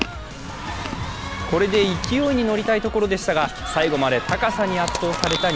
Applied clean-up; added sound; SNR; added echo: none; Chewing, mastication; 13 dB; none.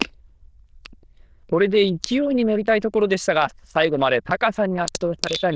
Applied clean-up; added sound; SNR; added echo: neural diffusion model UNIVERSE++.